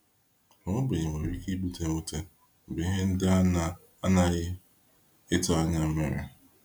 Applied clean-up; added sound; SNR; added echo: none; none; none; none.